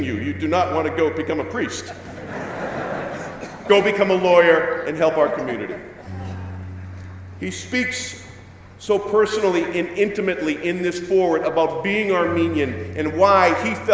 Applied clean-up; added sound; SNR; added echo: none; Bass guitar; 17 dB; none.